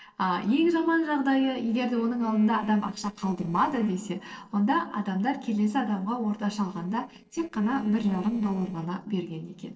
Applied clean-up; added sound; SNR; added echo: neural separator model SepFormer DNS4.